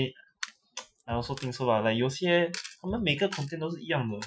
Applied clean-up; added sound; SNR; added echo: classical method Wiener filter.